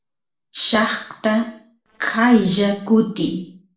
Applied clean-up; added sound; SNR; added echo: neural separator model SepFormer DNS4.